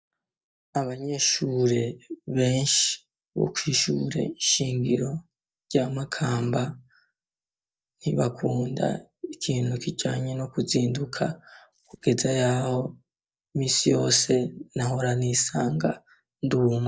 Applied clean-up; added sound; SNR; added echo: neural mask model DeepFilterNet 3.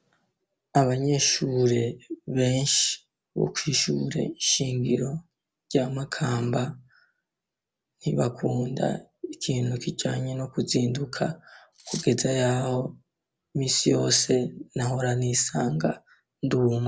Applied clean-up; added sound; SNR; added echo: none; Cutlery, silverware; 14 dB; none.